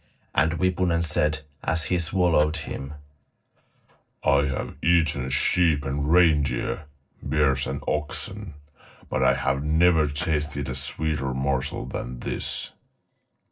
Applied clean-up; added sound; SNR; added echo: neural separator model SepFormer DNS4.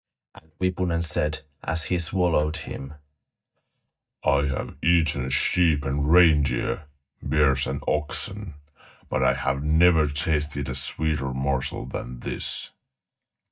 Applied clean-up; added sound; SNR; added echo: neural mask model DeepFilterNet 3.